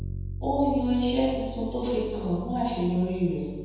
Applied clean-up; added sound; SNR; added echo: none; Bass guitar; 10 dB; reverberation time 1.2 s.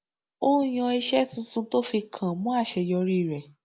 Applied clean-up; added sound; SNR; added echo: none; none; none; none.